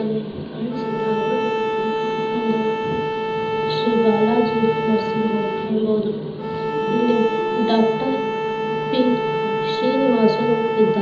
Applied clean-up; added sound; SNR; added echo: none; Bowed string instrument; 2 dB; reverberation time 1.2 s.